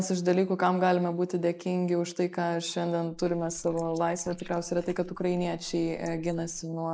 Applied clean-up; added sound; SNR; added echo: neural mask model Resemble Enhance denoiser.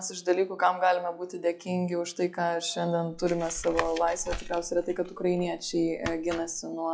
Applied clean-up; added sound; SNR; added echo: classical method log-MMSE.